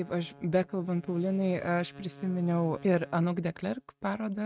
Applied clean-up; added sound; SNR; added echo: neural mask model RNNoise.